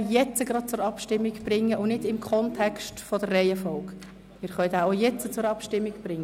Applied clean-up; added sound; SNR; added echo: none; none; none; none.